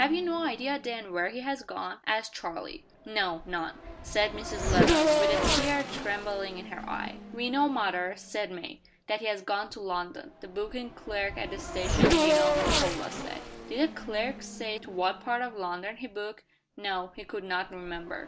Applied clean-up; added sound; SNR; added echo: none; Race car, auto racing / Accelerating, revving, vroom; 0 dB; none.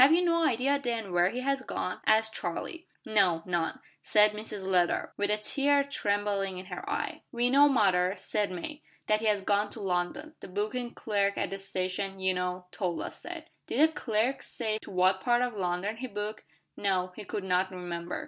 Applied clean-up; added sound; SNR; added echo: none; none; none; none.